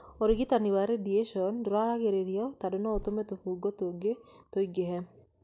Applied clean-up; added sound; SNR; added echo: none; Bird; 18 dB; none.